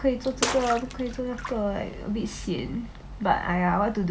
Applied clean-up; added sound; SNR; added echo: none; Bathtub (filling or washing) / Water / Splash, splatter; 7 dB; none.